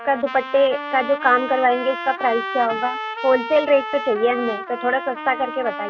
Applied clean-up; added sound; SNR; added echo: none; Trumpet; 9 dB; none.